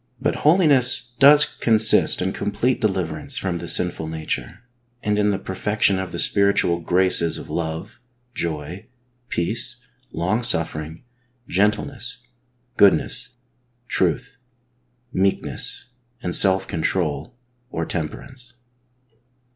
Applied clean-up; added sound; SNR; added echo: none; none; none; none.